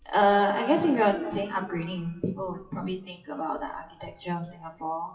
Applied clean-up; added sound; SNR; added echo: classical method WPE with log-MMSE.